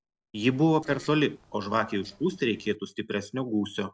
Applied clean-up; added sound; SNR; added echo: neural separator model SepFormer DNS4.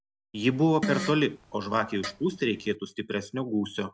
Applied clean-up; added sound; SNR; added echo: none; Fart; 9 dB; none.